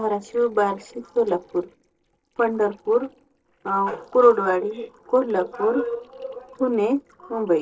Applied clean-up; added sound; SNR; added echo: neural separator model SepFormer DNS4.